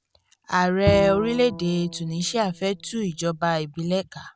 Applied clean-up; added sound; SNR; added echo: none; Bowed string instrument; 9 dB; none.